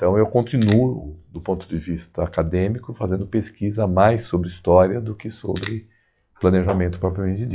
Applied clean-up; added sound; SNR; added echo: classical method log-MMSE.